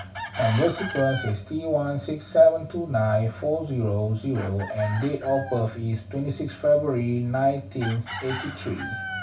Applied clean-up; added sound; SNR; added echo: none; Chicken, rooster; 14 dB; reverberation time 0.2 s.